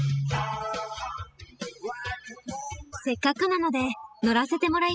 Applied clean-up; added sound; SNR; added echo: classical method spectral subtraction.